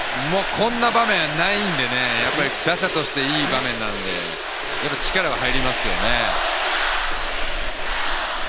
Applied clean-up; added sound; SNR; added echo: none; Fire; 7 dB; none.